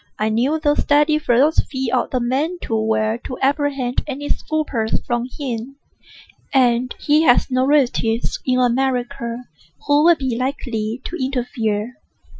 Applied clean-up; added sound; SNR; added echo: classical method Wiener filter.